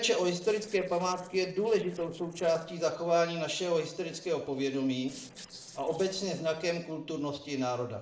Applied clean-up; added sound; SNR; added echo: neural separator model SepFormer DNS4.